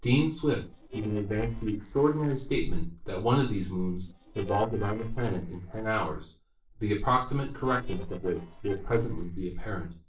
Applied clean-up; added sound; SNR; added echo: neural separator model SepFormer DNS4.